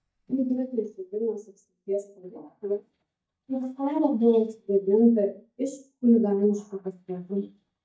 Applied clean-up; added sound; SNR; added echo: neural mask model DeepFilterNet 3.